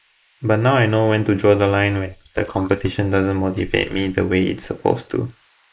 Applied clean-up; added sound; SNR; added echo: neural mask model Resemble Enhance denoiser.